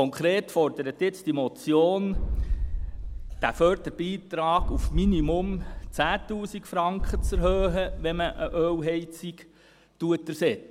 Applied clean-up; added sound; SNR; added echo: none; Boom; 3 dB; none.